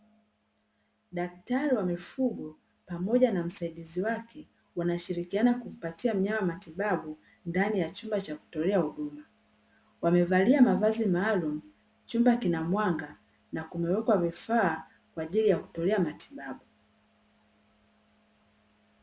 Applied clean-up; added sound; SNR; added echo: none; none; none; none.